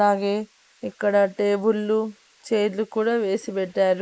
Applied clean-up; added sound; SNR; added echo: neural mask model Resemble Enhance denoiser.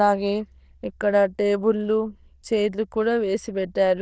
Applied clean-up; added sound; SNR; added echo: neural diffusion model UNIVERSE++.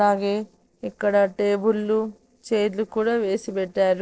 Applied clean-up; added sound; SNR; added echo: neural separator model SepFormer DNS4.